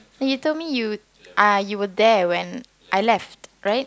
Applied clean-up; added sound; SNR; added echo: none; none; none; none.